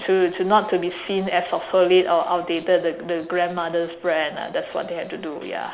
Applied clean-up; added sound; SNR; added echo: none; none; none; none.